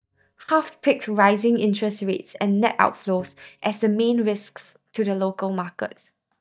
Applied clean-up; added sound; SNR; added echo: neural mask model DeepFilterNet 3.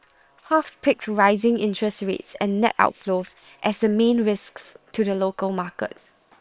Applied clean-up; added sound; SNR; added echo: neural separator model SepFormer WHAM!.